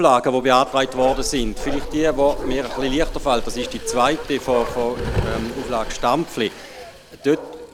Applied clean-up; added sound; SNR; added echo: none; Bark; 7 dB; none.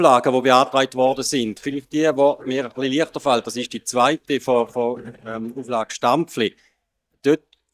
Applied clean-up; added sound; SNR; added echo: neural mask model DeepFilterNet 3.